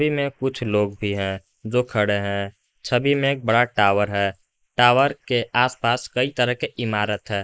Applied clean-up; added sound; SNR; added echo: neural mask model Resemble Enhance denoiser.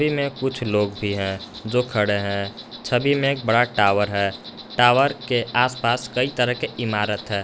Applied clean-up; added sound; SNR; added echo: none; Insect; 16 dB; none.